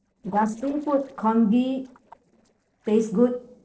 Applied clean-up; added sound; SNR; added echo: neural separator model SepFormer DNS4.